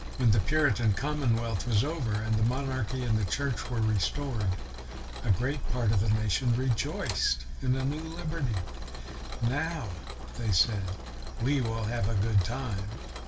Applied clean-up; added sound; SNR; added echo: none; Mechanisms; 16 dB; reverberation time 0.2 s.